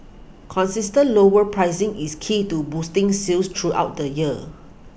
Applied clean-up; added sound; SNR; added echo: none; none; none; none.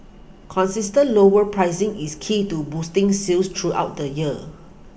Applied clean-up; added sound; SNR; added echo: none; none; none; reverberation time 1.9 s.